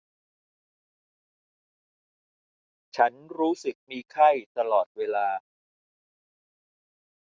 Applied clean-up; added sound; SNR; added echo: none; none; none; none.